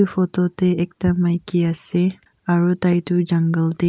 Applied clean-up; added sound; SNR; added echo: none; none; none; none.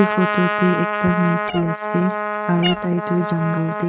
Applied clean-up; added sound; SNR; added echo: neural mask model RNNoise.